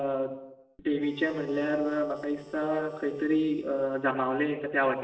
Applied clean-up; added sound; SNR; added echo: neural separator model SepFormer DNS4.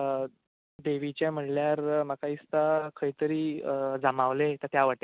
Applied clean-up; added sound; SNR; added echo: none; none; none; none.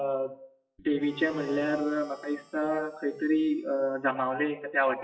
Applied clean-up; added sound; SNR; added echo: classical method WPE with log-MMSE.